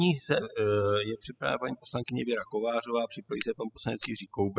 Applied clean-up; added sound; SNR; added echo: classical method spectral subtraction.